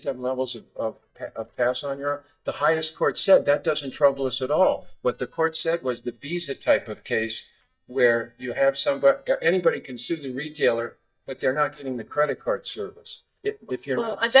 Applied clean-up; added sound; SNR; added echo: neural mask model DeepFilterNet 3.